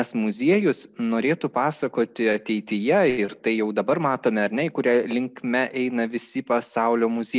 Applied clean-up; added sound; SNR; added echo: none; none; none; none.